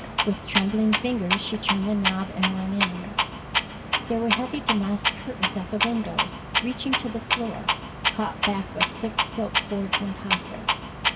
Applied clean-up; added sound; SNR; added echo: none; Clock; -1 dB; reverberation time 1.3 s.